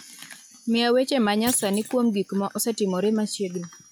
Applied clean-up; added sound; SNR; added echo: classical method log-MMSE.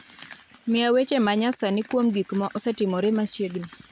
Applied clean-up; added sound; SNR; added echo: none; none; none; none.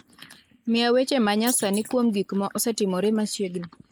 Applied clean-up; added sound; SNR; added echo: neural mask model Resemble Enhance denoiser.